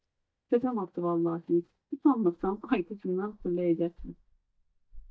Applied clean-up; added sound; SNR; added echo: neural mask model DeepFilterNet 3.